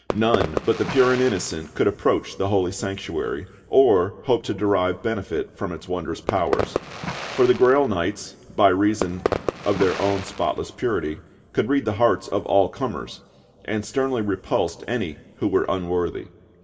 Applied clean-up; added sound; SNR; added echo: none; Fireworks; 7 dB; reverberation time 2.7 s.